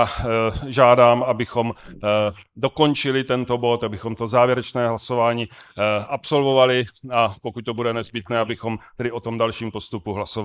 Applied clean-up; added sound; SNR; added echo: neural mask model Resemble Enhance denoiser.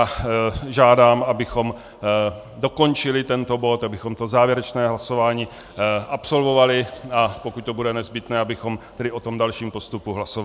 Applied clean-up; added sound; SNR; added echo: none; none; none; none.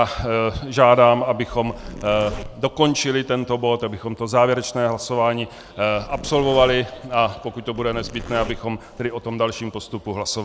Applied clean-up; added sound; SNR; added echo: none; Zipper (clothing); 14 dB; none.